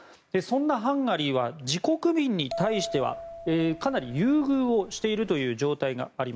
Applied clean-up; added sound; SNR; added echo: none; Bell; 12 dB; none.